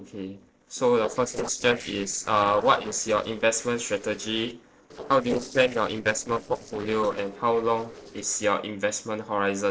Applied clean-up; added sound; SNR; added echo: neural separator model SepFormer DNS4.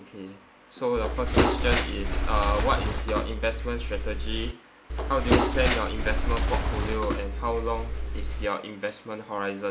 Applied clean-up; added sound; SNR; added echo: none; Bird; -4 dB; none.